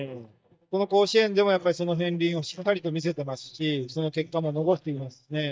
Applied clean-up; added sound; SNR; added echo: neural mask model DeepFilterNet 3.